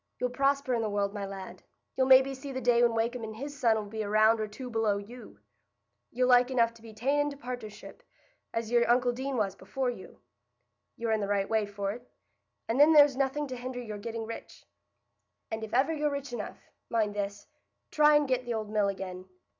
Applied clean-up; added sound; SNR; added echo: none; none; none; none.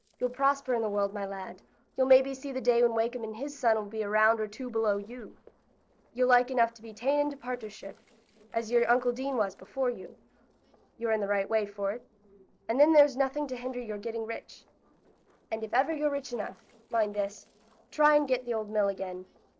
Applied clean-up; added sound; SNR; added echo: neural separator model SepFormer DNS4.